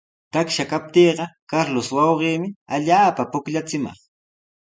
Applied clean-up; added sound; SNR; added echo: none; none; none; none.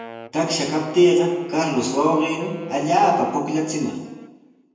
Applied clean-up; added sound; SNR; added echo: none; Wind instrument, woodwind instrument; 19 dB; reverberation time 1.0 s.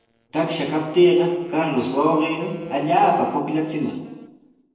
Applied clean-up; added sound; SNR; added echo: neural separator model SepFormer DNS4.